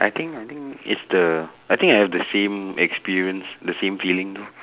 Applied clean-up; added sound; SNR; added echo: none; none; none; none.